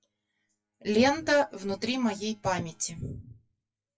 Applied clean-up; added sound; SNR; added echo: classical method WPE with log-MMSE.